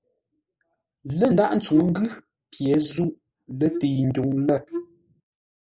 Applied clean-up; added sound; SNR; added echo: neural mask model Resemble Enhance denoiser.